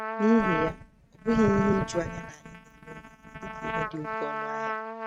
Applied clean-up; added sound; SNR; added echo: neural mask model RNNoise.